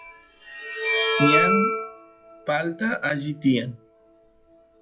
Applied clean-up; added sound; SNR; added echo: classical method log-MMSE.